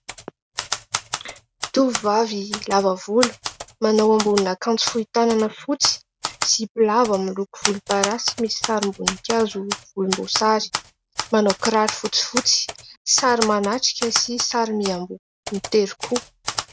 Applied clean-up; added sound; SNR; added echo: none; Typewriter; 9 dB; none.